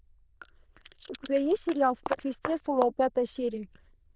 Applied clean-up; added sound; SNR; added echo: neural diffusion model UNIVERSE++.